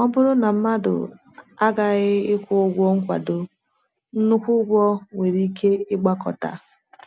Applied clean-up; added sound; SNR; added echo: none; none; none; none.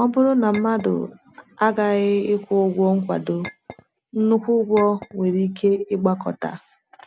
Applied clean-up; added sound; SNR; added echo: none; Chink, clink; 20 dB; none.